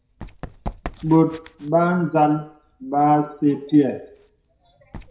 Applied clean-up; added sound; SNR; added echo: none; Run; 18 dB; reverberation time 0.5 s.